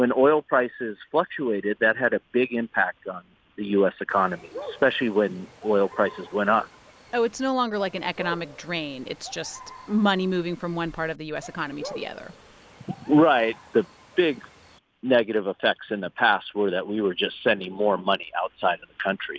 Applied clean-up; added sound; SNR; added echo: none; Bird; 19 dB; none.